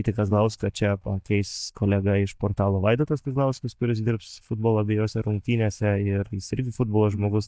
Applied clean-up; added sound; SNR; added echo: neural mask model DeepFilterNet 3.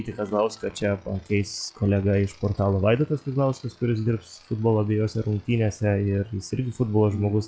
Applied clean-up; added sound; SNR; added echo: classical method log-MMSE.